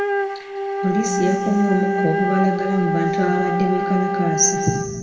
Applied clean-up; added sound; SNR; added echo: none; Wind instrument, woodwind instrument; 1 dB; reverberation time 2.2 s.